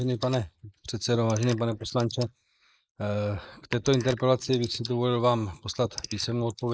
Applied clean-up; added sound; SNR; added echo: neural mask model Resemble Enhance denoiser.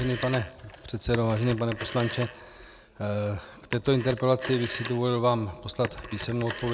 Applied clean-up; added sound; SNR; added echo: none; Telephone; 11 dB; none.